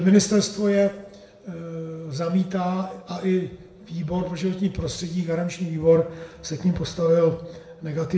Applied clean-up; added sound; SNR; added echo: none; none; none; reverberation time 0.7 s.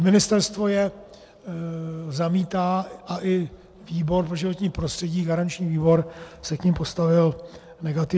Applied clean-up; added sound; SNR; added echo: none; none; none; none.